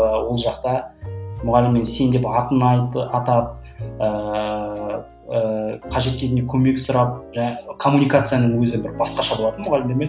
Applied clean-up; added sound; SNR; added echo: none; none; none; none.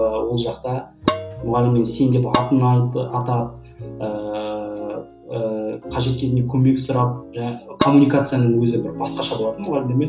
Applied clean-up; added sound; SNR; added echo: none; Dishes, pots, and pans; 8 dB; reverberation time 0.2 s.